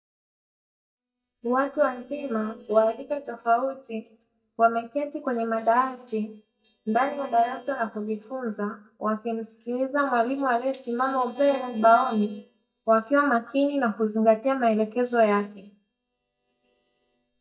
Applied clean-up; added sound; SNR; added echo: neural mask model DeepFilterNet 3.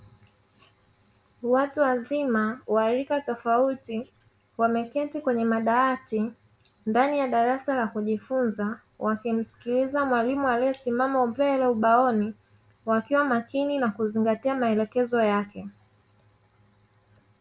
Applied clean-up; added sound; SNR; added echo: none; none; none; none.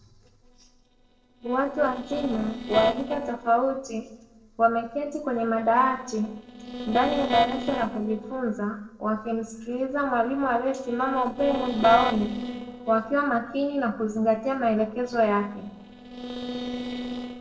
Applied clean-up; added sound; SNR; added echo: neural separator model SepFormer DNS4.